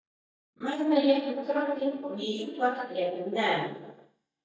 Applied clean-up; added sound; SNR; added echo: neural mask model DeepFilterNet 3.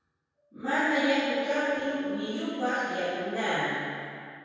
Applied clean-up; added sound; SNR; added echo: none; Wind instrument, woodwind instrument; 17 dB; reverberation time 2.2 s.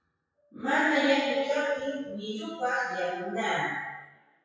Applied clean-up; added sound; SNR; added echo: classical method WPE with log-MMSE.